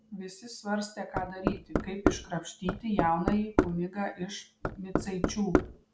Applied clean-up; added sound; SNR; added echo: none; Knock; -3 dB; none.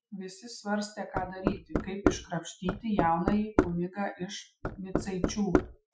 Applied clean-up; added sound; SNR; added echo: classical method Wiener filter.